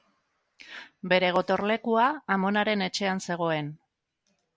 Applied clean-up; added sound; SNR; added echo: none; none; none; none.